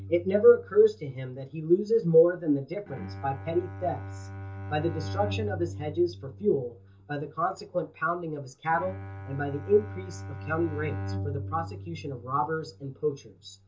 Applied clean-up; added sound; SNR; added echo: none; Bowed string instrument; 11 dB; reverberation time 0.2 s.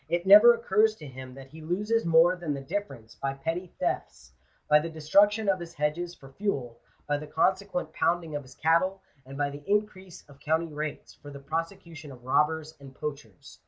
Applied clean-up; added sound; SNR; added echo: none; none; none; none.